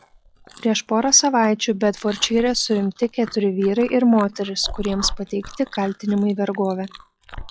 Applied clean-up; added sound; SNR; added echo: classical method log-MMSE.